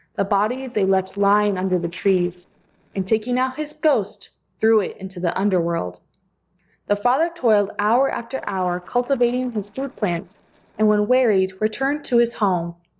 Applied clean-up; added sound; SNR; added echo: neural separator model SepFormer DNS4.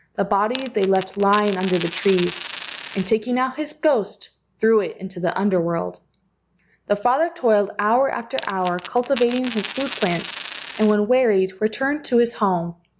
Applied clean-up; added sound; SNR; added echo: none; Coin (dropping); 12 dB; none.